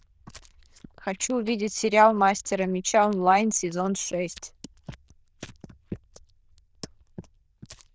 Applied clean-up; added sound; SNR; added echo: neural diffusion model UNIVERSE++.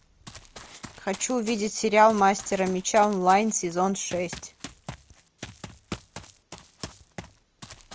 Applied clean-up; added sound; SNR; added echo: none; Run; 17 dB; none.